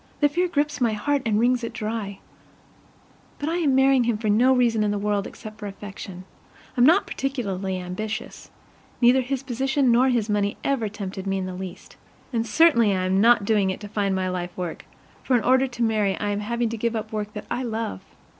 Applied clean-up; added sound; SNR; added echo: none; none; none; none.